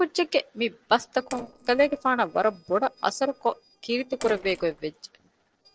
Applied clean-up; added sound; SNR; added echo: neural separator model SepFormer DNS4.